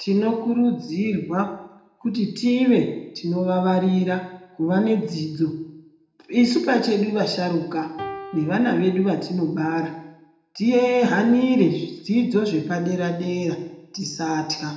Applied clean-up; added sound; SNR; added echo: none; Piano; 14 dB; reverberation time 0.8 s.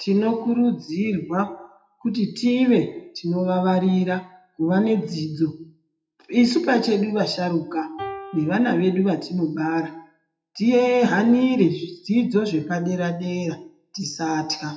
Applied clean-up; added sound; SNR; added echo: classical method WPE with log-MMSE.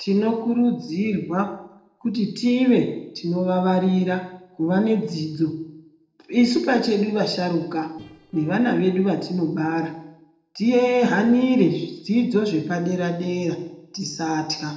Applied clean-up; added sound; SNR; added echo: neural separator model SepFormer DNS4.